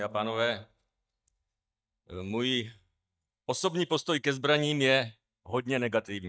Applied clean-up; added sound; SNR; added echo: neural mask model DeepFilterNet 3.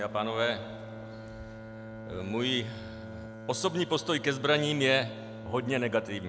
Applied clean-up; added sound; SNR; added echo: none; Bowed string instrument; 12 dB; none.